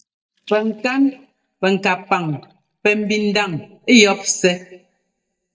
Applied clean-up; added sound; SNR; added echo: neural mask model DeepFilterNet 3.